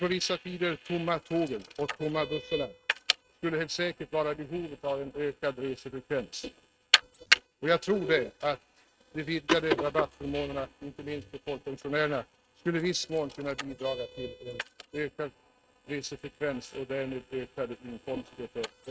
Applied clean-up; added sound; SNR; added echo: neural mask model RNNoise.